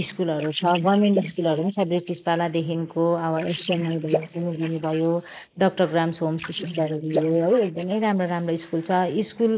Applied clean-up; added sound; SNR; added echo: neural mask model Resemble Enhance denoiser.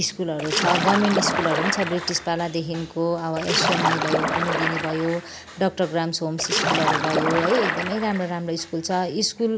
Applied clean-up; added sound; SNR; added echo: none; Splash, splatter; 0 dB; none.